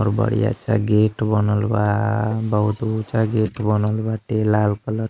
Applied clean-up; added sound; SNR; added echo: neural mask model Resemble Enhance denoiser.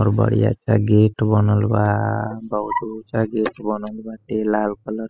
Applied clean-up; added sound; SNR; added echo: classical method spectral subtraction.